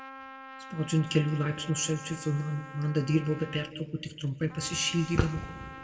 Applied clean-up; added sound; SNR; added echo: none; Trumpet; 15 dB; reverberation time 1.2 s.